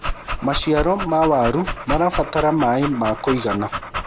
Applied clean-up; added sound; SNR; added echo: none; Dog; 7 dB; none.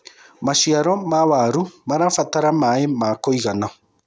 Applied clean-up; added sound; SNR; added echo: none; none; none; none.